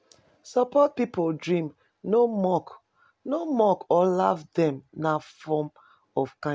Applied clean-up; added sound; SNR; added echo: none; none; none; none.